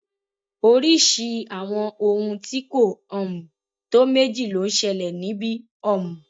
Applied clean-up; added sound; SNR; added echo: neural mask model DeepFilterNet 3.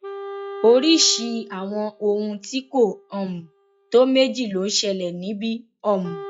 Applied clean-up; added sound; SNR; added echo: classical method log-MMSE.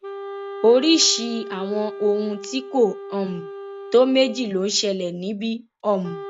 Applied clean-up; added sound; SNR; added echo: none; Wind instrument, woodwind instrument; 13 dB; none.